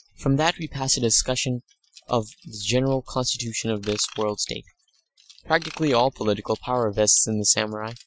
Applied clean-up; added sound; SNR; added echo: classical method Wiener filter.